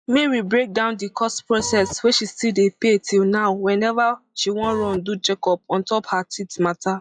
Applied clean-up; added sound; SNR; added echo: classical method log-MMSE.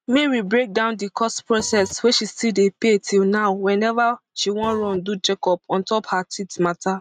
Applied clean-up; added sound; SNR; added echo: neural mask model RNNoise.